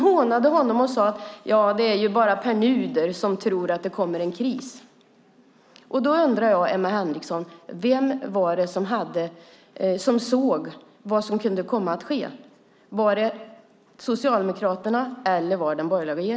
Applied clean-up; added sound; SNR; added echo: none; none; none; none.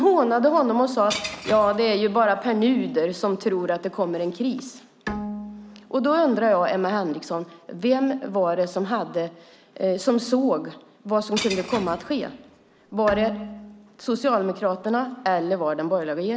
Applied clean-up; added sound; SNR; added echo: none; Bowed string instrument + Shatter / Crushing; 14 dB; none.